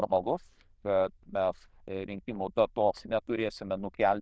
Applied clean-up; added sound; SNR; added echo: neural diffusion model UNIVERSE++.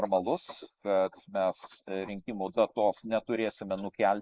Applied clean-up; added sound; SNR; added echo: neural mask model Resemble Enhance denoiser.